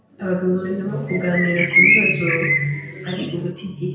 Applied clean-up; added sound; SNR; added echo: none; Bird; -3 dB; reverberation time 0.5 s.